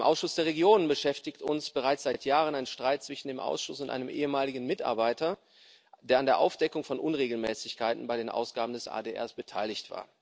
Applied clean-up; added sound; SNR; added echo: none; none; none; none.